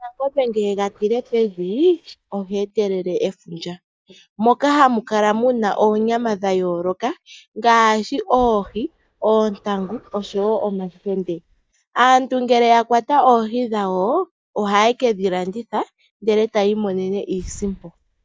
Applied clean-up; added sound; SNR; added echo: neural mask model DeepFilterNet 3.